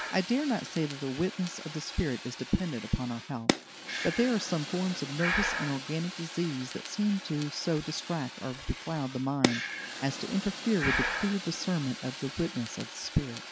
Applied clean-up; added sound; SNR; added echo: none; Fire + Breathing; 5 dB; none.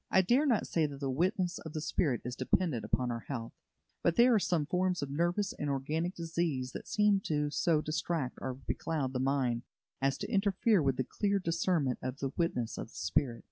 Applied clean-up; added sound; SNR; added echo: none; none; none; none.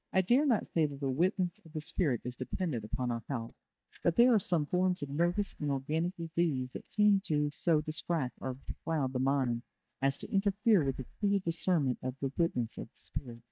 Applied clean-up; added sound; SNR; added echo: neural mask model DeepFilterNet 3.